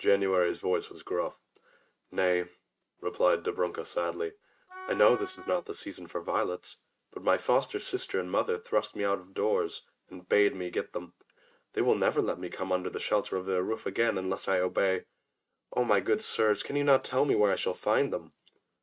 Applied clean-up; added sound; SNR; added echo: neural mask model RNNoise.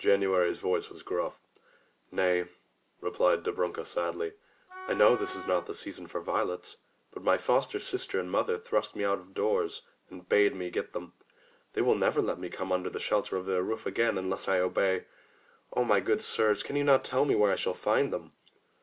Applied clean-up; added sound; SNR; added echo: none; Wind instrument, woodwind instrument; 14 dB; none.